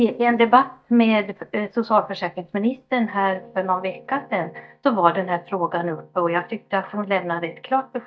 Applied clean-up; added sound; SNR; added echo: neural mask model DeepFilterNet 3.